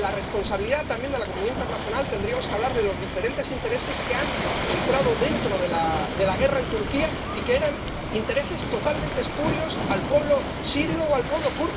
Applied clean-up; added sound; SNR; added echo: none; Waves, surf; 2 dB; reverberation time 0.1 s.